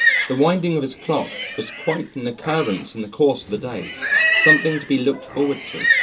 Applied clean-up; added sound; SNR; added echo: none; Livestock, farm animals, working animals; 0 dB; reverberation time 0.2 s.